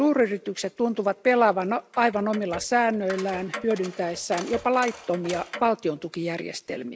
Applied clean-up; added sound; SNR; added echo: none; Coin (dropping) + Clock; 14 dB; none.